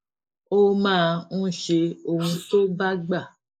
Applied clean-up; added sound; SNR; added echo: neural mask model Resemble Enhance denoiser.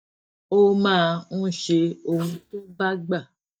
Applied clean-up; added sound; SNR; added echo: neural mask model DeepFilterNet 3.